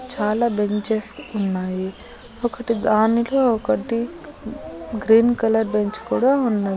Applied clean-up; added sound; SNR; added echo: none; none; none; none.